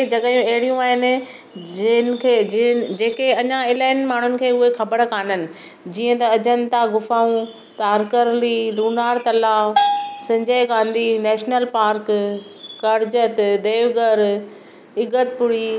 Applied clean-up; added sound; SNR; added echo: none; Bell; 4 dB; none.